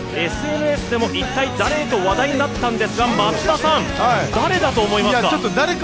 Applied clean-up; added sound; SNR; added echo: none; none; none; none.